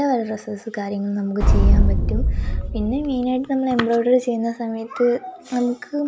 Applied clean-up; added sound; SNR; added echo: none; Boom; -5 dB; none.